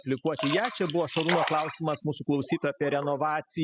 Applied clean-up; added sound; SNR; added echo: classical method spectral subtraction.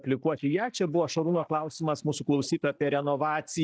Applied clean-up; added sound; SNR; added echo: neural mask model DeepFilterNet 3.